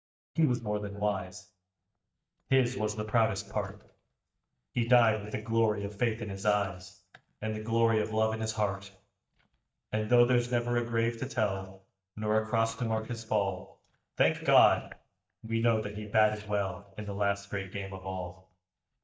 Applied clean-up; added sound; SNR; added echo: neural mask model DeepFilterNet 3.